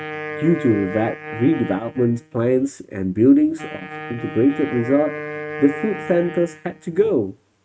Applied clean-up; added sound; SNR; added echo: neural mask model RNNoise.